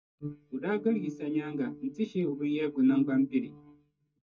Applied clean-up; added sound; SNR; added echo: neural mask model DeepFilterNet 3.